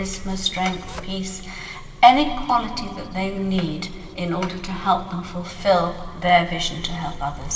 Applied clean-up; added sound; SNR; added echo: none; Zipper (clothing); 12 dB; reverberation time 2.4 s.